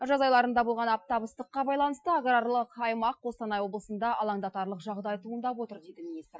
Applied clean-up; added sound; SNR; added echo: classical method Wiener filter.